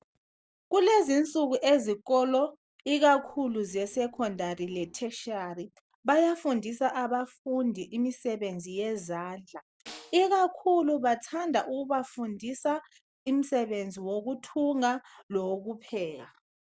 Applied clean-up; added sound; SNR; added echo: neural separator model SepFormer DNS4.